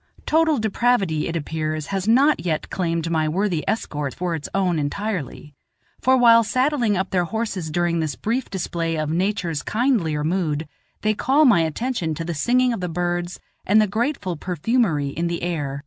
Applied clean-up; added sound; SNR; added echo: none; none; none; none.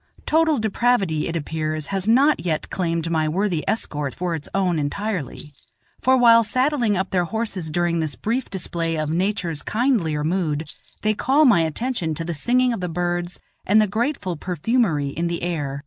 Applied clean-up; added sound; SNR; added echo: none; Rattle; 19 dB; none.